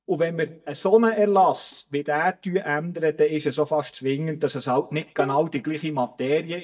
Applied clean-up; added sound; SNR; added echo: neural mask model DeepFilterNet 3.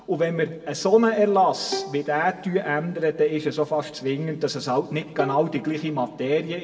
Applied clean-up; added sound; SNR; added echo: none; Bowed string instrument; 13 dB; reverberation time 1.0 s.